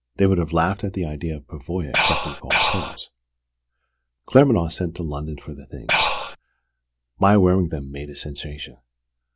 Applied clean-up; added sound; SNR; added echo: none; Breathing; -2 dB; none.